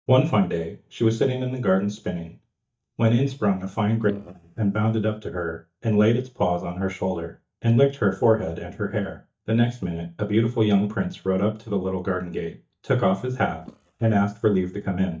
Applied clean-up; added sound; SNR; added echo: neural mask model DeepFilterNet 3.